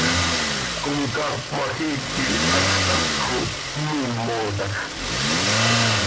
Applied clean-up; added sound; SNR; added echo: none; Motor vehicle (road); -4 dB; none.